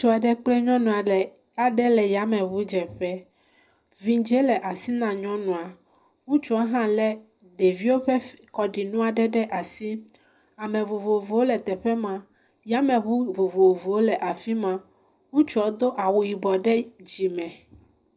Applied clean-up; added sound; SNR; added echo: none; none; none; reverberation time 0.4 s.